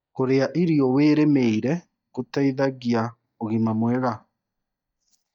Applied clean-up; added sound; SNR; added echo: neural mask model DeepFilterNet 3.